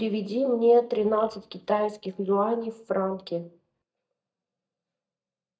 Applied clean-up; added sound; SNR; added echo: neural mask model DeepFilterNet 3.